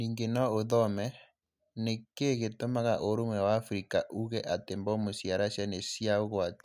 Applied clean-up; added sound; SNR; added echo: none; none; none; none.